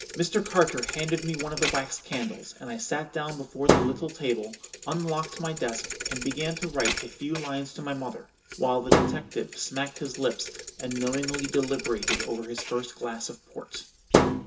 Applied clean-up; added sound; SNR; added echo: none; Thump, thud; 0 dB; reverberation time 0.2 s.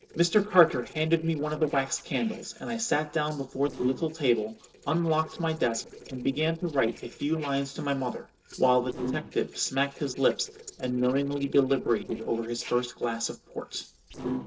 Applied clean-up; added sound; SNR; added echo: neural separator model SepFormer DNS4.